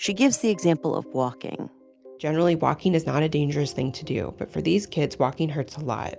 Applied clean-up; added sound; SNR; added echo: none; none; none; none.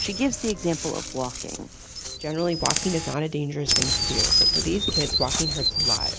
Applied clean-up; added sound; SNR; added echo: none; Chirp, tweet; -2 dB; none.